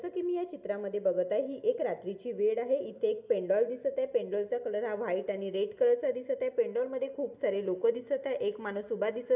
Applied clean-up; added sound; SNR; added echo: none; none; none; reverberation time 1.3 s.